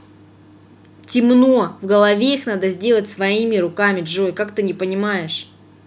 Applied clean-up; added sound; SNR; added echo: none; none; none; none.